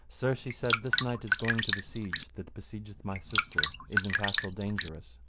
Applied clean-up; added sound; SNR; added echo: none; Drip; -4 dB; none.